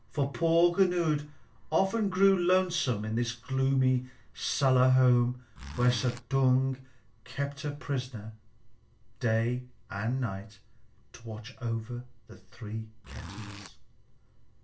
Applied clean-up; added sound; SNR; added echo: none; Zipper (clothing); 12 dB; reverberation time 0.2 s.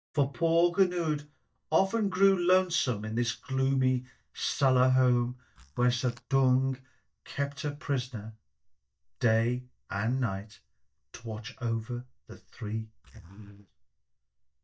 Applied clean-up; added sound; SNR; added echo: neural mask model DeepFilterNet 3.